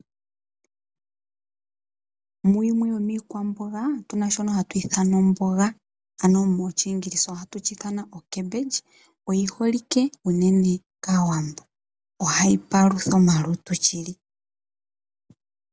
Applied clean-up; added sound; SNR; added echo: none; none; none; none.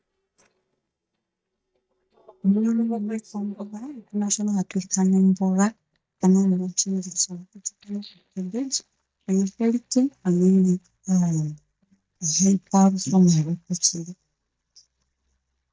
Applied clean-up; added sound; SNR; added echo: neural mask model DeepFilterNet 3.